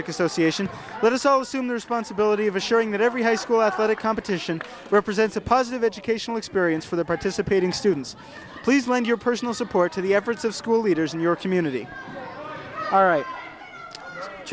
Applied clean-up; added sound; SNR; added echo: none; none; none; none.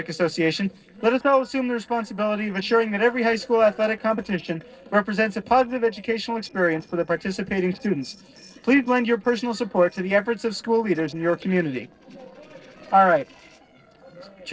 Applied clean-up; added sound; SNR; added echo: neural separator model SepFormer DNS4.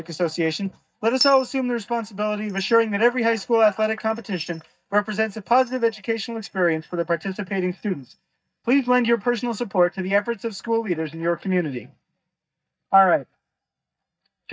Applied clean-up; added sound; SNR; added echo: neural mask model DeepFilterNet 3.